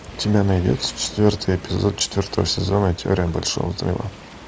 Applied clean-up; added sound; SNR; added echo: none; Waves, surf; 18 dB; none.